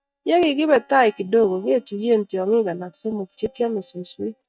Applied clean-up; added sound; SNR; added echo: neural mask model DeepFilterNet 3.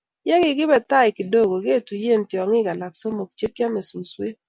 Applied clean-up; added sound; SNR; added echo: none; none; none; none.